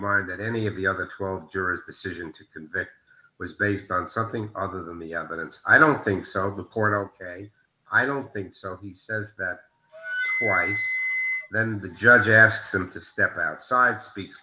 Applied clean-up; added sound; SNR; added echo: none; Wind instrument, woodwind instrument; 5 dB; none.